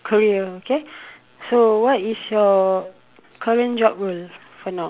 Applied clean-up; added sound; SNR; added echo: none; none; none; none.